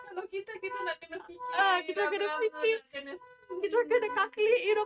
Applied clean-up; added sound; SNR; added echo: neural mask model RNNoise.